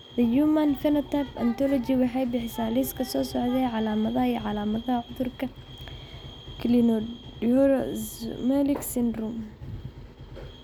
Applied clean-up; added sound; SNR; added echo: none; none; none; none.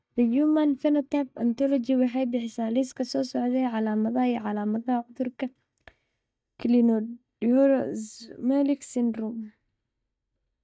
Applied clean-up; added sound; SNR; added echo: neural mask model DeepFilterNet 3.